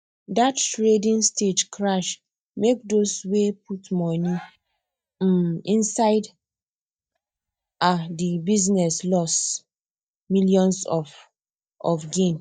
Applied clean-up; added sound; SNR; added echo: neural mask model DeepFilterNet 3.